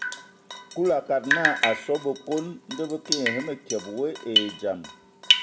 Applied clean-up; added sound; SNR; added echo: none; Drip; 0 dB; none.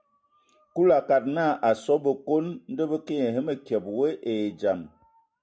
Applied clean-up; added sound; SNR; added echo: none; none; none; none.